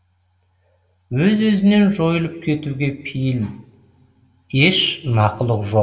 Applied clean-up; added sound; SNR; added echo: none; none; none; reverberation time 1.0 s.